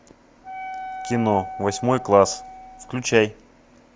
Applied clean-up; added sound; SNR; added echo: none; Wind instrument, woodwind instrument; 12 dB; none.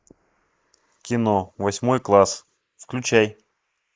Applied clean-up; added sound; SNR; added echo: neural mask model Resemble Enhance denoiser.